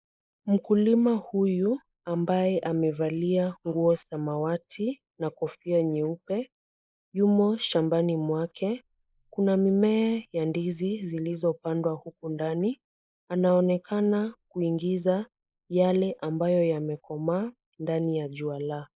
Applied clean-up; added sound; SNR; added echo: neural mask model Resemble Enhance denoiser.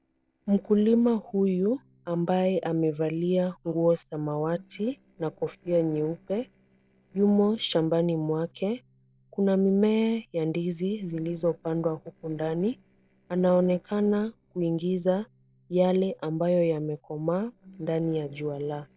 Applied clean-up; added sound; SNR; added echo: neural separator model SepFormer DNS4.